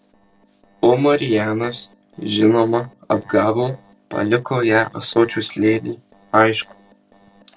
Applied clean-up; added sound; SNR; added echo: neural separator model SepFormer DNS4.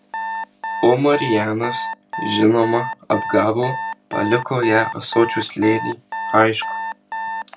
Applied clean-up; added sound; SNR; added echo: none; Alarm; 8 dB; none.